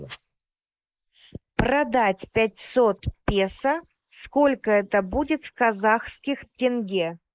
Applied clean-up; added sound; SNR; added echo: neural mask model Resemble Enhance denoiser.